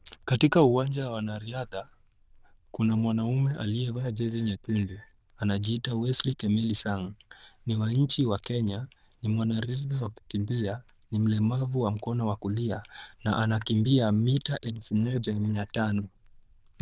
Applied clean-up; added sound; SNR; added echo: neural diffusion model UNIVERSE++.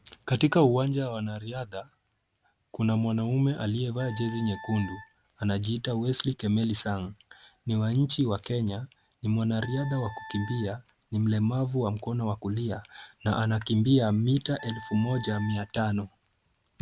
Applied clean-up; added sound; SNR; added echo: none; Wind instrument, woodwind instrument; 17 dB; none.